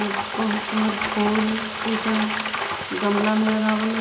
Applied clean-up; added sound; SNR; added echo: none; Frying (food); 3 dB; reverberation time 0.8 s.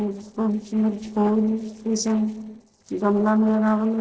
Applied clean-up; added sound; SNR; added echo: neural separator model SepFormer DNS4.